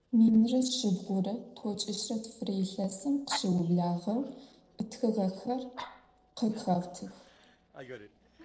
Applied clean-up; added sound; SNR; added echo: neural separator model SepFormer DNS4.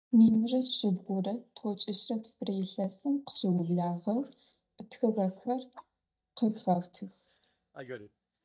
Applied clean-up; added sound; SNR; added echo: neural mask model DeepFilterNet 3.